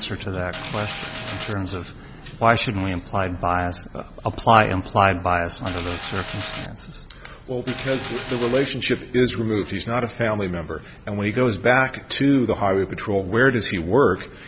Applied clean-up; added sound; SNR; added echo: none; Mechanisms; 11 dB; none.